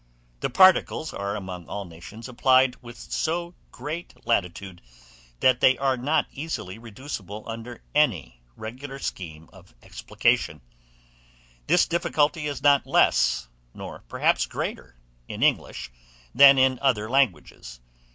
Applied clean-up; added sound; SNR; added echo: none; none; none; none.